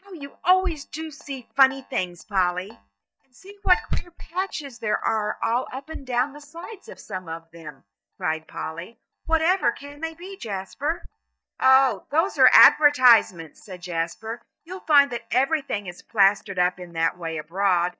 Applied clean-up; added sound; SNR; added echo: neural mask model DeepFilterNet 3.